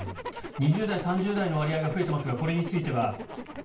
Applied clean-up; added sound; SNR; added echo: none; Zipper (clothing); 12 dB; reverberation time 0.3 s.